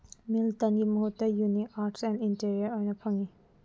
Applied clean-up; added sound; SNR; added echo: none; none; none; none.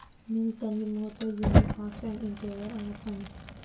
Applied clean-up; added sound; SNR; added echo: none; Fire; -3 dB; reverberation time 0.2 s.